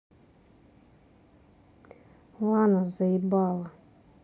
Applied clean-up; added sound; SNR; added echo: none; none; none; none.